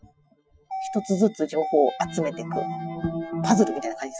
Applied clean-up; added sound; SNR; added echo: classical method Wiener filter.